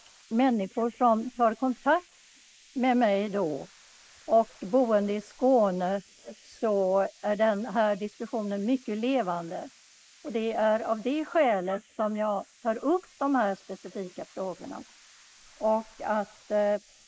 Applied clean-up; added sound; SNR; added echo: neural mask model Resemble Enhance denoiser.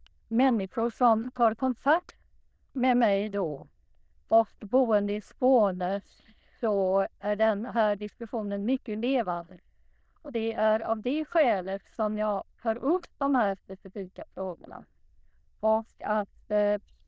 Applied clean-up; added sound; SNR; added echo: neural diffusion model UNIVERSE++.